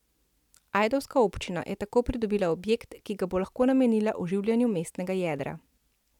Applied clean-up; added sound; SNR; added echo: none; none; none; none.